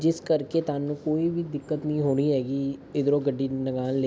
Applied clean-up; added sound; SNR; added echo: none; none; none; none.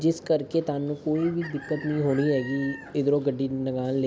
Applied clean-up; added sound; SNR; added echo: none; Chicken, rooster; 18 dB; none.